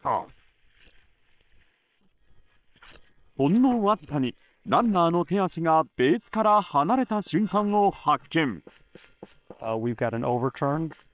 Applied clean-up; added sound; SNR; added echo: neural separator model SepFormer WHAM!.